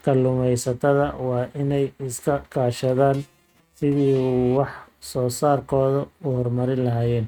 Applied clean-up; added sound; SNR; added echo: neural mask model RNNoise.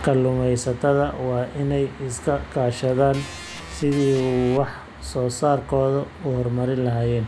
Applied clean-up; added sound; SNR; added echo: none; Organ; 15 dB; none.